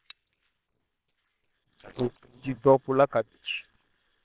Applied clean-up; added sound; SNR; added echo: neural separator model SepFormer WHAMR!.